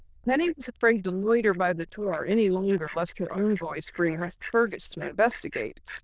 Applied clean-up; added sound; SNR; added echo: neural diffusion model UNIVERSE++.